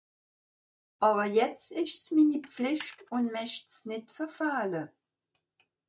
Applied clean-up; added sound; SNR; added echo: neural mask model DeepFilterNet 3.